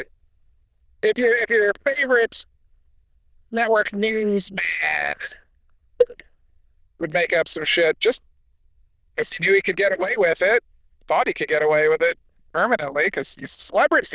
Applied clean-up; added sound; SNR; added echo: neural diffusion model UNIVERSE++.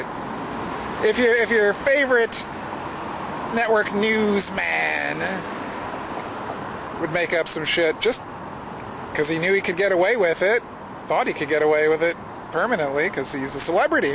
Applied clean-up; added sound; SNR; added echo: none; none; none; none.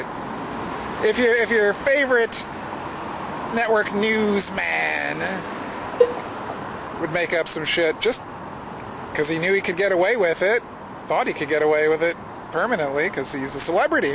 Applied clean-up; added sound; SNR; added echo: none; Cowbell; 3 dB; none.